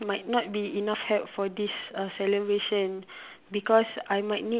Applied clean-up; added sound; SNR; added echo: none; none; none; none.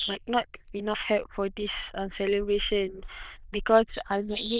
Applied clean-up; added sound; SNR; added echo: neural diffusion model UNIVERSE++.